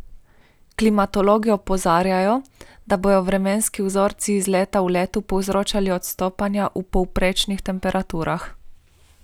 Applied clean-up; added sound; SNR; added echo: none; none; none; none.